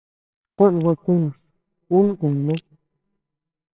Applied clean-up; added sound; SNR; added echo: neural separator model SepFormer WHAMR!.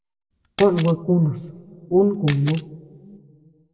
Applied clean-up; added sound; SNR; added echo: none; Camera; 16 dB; reverberation time 1.6 s.